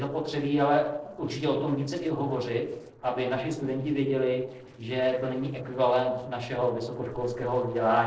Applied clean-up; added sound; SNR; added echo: neural separator model SepFormer DNS4.